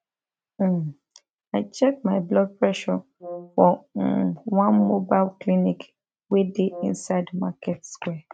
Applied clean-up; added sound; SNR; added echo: neural mask model RNNoise.